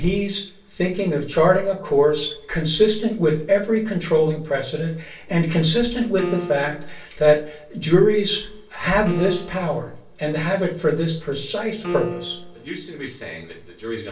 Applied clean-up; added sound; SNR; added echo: neural separator model SepFormer DNS4.